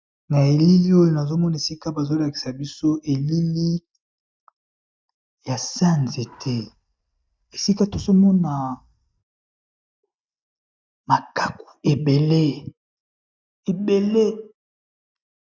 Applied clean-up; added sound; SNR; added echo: neural mask model DeepFilterNet 3.